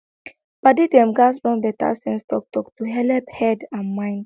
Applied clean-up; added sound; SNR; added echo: none; none; none; none.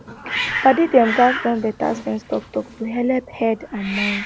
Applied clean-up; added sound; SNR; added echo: none; Hiss; 9 dB; none.